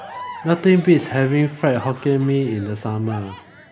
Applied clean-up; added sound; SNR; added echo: none; Crowd / Cheering; 19 dB; none.